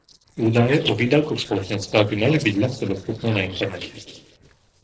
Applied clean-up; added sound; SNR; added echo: neural separator model SepFormer DNS4.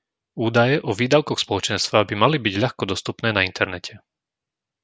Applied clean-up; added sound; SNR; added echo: none; none; none; none.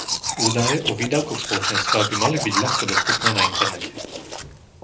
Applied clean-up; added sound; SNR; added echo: none; Domestic sounds, home sounds; -2 dB; reverberation time 0.3 s.